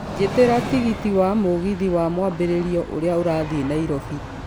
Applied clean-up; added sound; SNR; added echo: none; Train; 10 dB; none.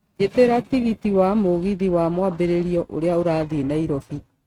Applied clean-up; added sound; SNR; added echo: neural mask model RNNoise.